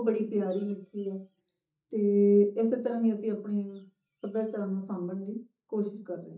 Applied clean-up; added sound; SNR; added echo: neural mask model DeepFilterNet 3.